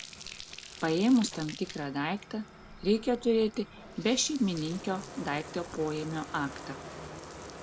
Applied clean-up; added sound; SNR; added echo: none; Bathtub (filling or washing); 14 dB; none.